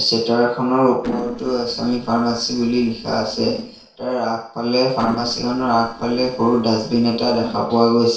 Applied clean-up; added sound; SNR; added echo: neural separator model SepFormer DNS4.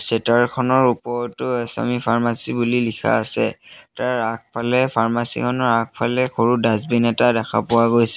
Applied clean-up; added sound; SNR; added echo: none; none; none; none.